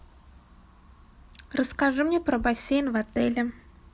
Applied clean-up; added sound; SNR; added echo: none; none; none; none.